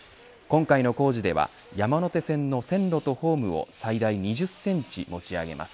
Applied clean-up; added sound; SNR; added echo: none; none; none; none.